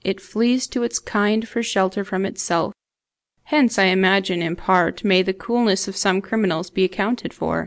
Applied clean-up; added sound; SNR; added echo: none; none; none; none.